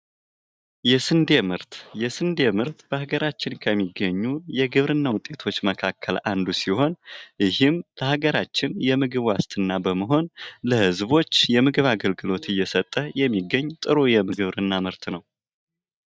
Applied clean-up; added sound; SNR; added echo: neural mask model DeepFilterNet 3.